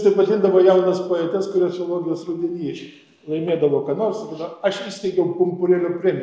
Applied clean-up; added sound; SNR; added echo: none; none; none; none.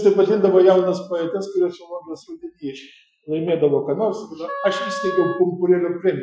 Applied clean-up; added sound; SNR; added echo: classical method Wiener filter.